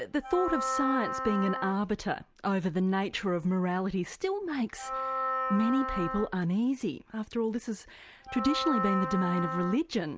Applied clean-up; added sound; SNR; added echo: none; Wind instrument, woodwind instrument; 4 dB; none.